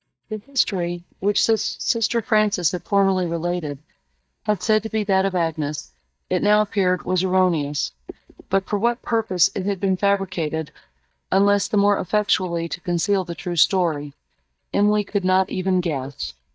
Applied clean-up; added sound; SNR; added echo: neural mask model DeepFilterNet 3.